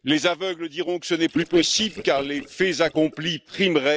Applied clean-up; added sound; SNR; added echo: neural separator model SepFormer DNS4.